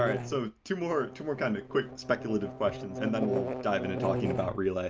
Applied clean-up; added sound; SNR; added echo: none; Buzz; 6 dB; none.